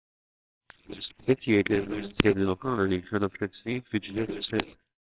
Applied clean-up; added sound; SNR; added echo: neural separator model SepFormer WHAMR!.